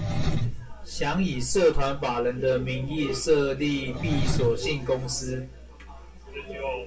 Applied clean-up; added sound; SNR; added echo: none; Engine; 5 dB; reverberation time 0.2 s.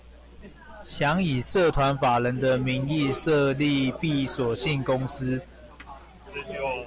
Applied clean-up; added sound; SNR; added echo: none; none; none; none.